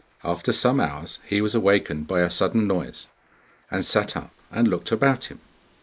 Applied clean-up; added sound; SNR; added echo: neural mask model Resemble Enhance denoiser.